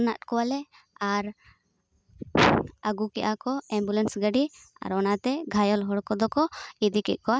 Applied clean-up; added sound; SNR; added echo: none; none; none; none.